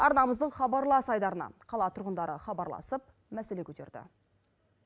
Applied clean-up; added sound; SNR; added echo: none; none; none; none.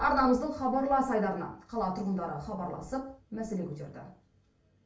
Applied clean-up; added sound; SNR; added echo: none; none; none; reverberation time 0.4 s.